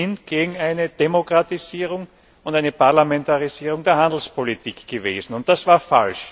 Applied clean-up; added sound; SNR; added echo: none; none; none; none.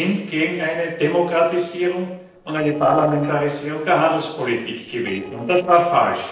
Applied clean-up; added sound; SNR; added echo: neural separator model SepFormer DNS4.